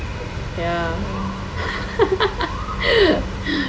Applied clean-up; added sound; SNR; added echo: none; none; none; reverberation time 0.4 s.